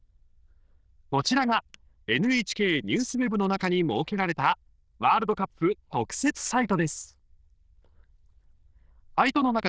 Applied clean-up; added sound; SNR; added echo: neural diffusion model UNIVERSE++.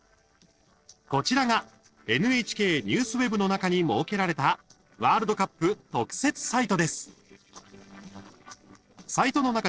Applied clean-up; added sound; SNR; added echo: neural separator model SepFormer DNS4.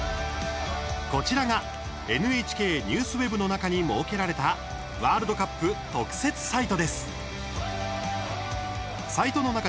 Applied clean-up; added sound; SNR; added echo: none; Rain; 19 dB; none.